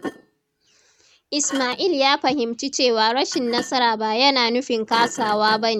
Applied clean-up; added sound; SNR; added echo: neural mask model RNNoise.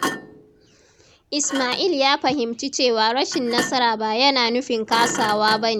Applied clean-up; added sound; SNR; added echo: none; Thump, thud; 11 dB; none.